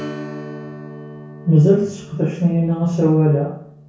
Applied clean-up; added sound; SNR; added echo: none; Strum; 16 dB; reverberation time 0.6 s.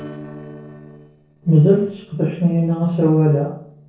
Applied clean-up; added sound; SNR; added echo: neural separator model SepFormer DNS4.